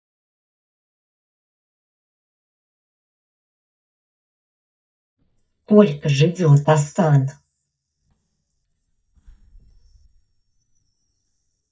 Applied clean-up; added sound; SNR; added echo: neural mask model DeepFilterNet 3.